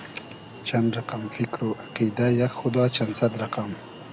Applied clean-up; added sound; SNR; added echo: none; Alarm; 15 dB; none.